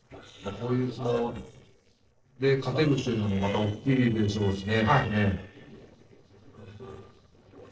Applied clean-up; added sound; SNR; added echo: neural separator model SepFormer DNS4.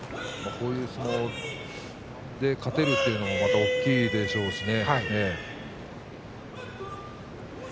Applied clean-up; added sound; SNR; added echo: none; none; none; none.